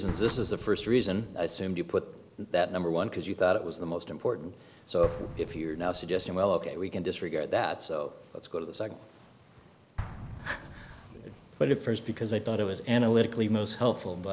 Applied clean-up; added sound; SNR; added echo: none; Explosion; 16 dB; none.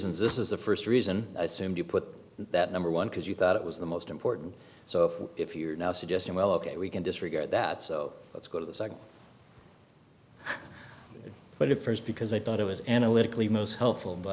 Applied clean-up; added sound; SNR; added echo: none; none; none; none.